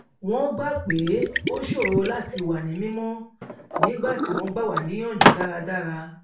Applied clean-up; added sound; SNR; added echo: none; Liquid; 0 dB; reverberation time 0.4 s.